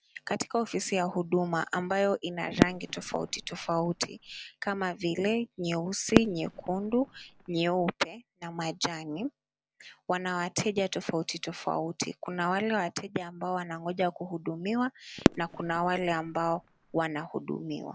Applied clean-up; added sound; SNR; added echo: none; Fireworks; 2 dB; none.